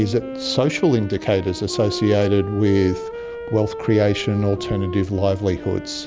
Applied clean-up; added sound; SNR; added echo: none; Wind instrument, woodwind instrument; 11 dB; none.